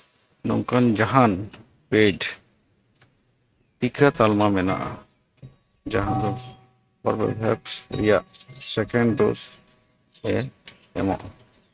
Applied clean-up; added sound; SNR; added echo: neural mask model RNNoise.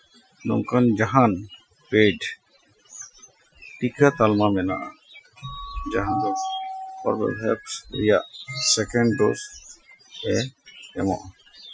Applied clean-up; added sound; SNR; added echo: classical method Wiener filter.